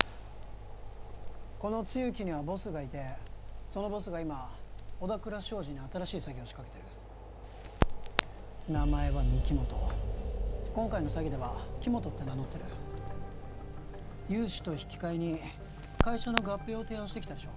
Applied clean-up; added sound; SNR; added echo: none; Crackle; 3 dB; none.